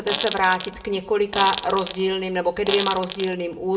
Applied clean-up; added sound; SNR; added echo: none; Fart; 8 dB; reverberation time 0.4 s.